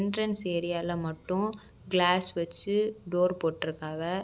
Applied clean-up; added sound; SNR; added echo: none; none; none; none.